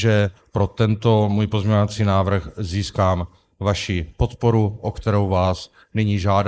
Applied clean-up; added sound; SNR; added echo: neural mask model Resemble Enhance denoiser.